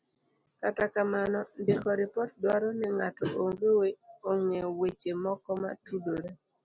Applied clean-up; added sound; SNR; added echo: none; none; none; none.